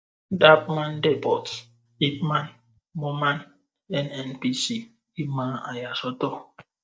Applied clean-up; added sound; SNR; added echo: neural mask model DeepFilterNet 3.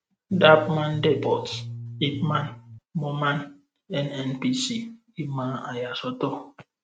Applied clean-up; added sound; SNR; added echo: neural mask model RNNoise.